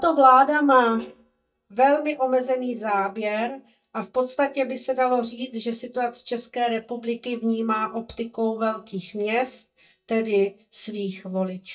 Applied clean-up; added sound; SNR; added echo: neural mask model DeepFilterNet 3.